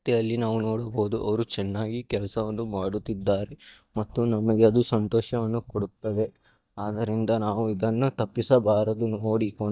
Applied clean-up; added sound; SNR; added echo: neural mask model DeepFilterNet 3.